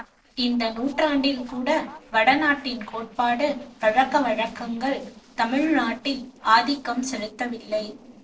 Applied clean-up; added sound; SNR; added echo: neural separator model SepFormer DNS4.